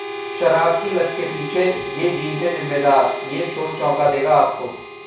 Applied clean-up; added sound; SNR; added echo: none; Harmonica; 9 dB; reverberation time 0.6 s.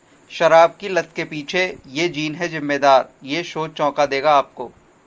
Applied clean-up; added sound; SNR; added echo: none; none; none; none.